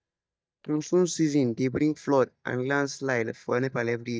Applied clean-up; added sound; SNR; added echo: neural mask model DeepFilterNet 3.